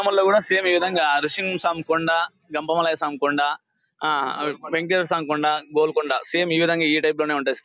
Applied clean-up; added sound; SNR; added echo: none; none; none; none.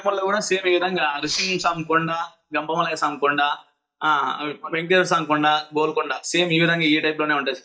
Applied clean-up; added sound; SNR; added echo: neural mask model DeepFilterNet 3.